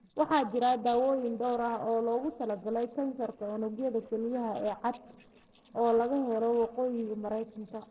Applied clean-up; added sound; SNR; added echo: neural separator model SepFormer DNS4.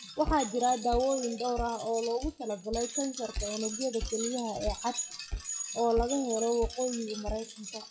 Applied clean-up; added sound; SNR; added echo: classical method WPE with log-MMSE.